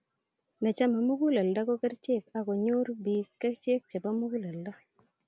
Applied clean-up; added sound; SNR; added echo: none; none; none; none.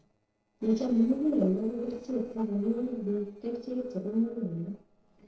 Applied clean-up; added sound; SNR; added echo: neural separator model SepFormer DNS4.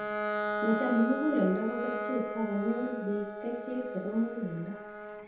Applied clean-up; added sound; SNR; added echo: none; Bowed string instrument; 4 dB; reverberation time 0.7 s.